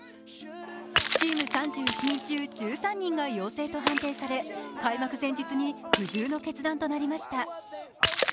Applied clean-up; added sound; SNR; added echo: none; Shatter; 1 dB; none.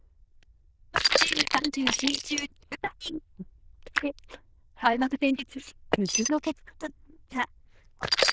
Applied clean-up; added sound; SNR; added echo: neural diffusion model UNIVERSE++.